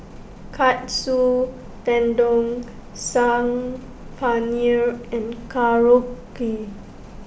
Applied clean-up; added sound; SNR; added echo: none; none; none; none.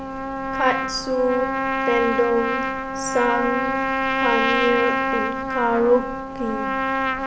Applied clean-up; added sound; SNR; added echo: none; Trumpet; 0 dB; none.